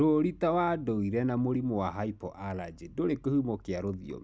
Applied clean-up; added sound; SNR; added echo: none; none; none; none.